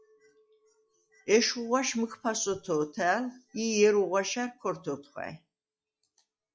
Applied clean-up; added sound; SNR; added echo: classical method log-MMSE.